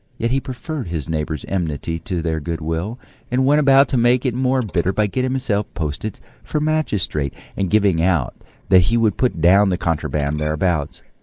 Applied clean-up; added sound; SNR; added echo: neural mask model Resemble Enhance denoiser.